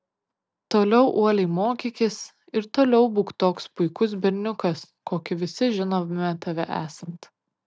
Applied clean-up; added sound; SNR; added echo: none; none; none; none.